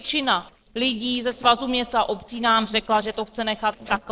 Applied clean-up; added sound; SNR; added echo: neural separator model SepFormer DNS4.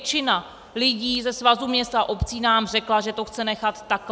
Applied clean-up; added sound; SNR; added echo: none; none; none; none.